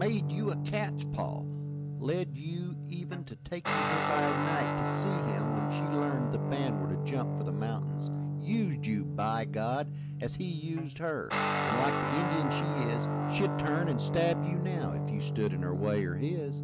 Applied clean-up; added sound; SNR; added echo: none; Guitar; -2 dB; none.